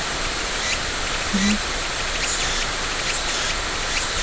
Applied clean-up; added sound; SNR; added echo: none; Stream; 1 dB; none.